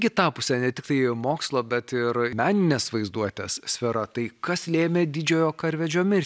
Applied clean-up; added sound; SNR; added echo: none; none; none; none.